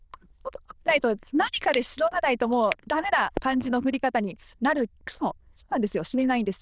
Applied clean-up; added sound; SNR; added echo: neural diffusion model UNIVERSE++.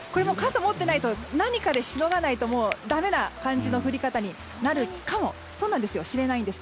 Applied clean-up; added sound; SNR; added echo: none; none; none; none.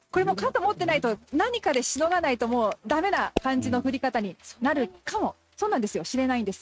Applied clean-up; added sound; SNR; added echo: neural mask model RNNoise.